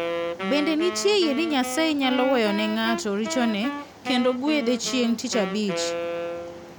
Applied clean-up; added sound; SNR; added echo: none; Wind instrument, woodwind instrument; 7 dB; none.